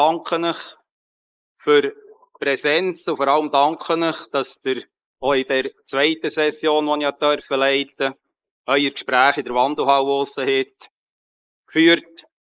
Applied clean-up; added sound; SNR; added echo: neural mask model Resemble Enhance denoiser.